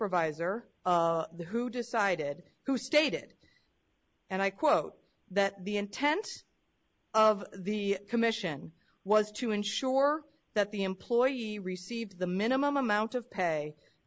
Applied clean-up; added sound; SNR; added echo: none; none; none; none.